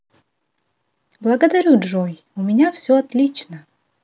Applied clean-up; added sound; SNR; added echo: none; none; none; none.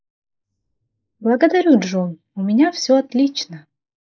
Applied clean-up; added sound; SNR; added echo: neural mask model Resemble Enhance denoiser.